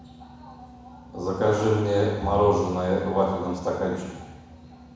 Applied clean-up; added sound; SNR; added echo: none; Bowed string instrument; 15 dB; reverberation time 1.1 s.